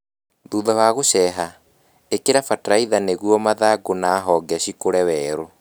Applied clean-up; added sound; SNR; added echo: none; none; none; none.